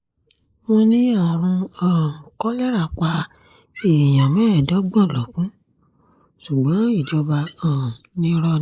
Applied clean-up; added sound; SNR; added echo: neural mask model Resemble Enhance denoiser.